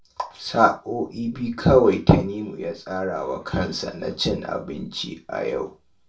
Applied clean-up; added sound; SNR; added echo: none; none; none; reverberation time 0.2 s.